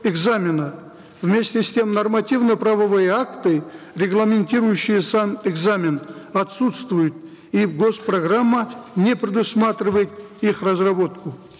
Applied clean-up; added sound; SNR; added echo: none; none; none; none.